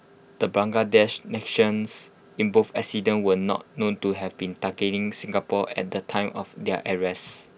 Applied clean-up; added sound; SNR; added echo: none; none; none; none.